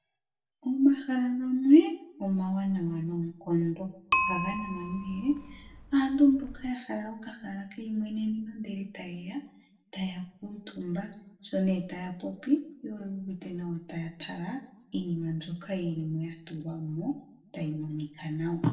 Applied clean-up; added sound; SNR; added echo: none; Bicycle; -4 dB; reverberation time 0.6 s.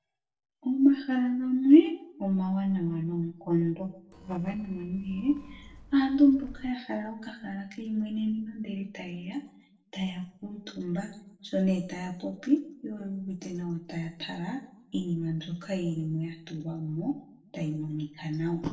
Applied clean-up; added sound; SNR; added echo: neural separator model SepFormer DNS4.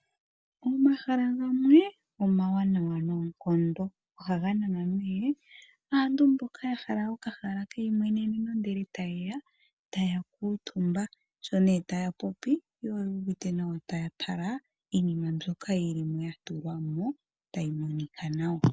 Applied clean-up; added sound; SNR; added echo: none; none; none; none.